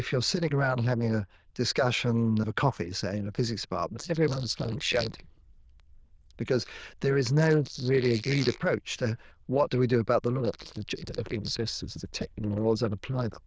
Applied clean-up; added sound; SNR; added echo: neural diffusion model UNIVERSE++.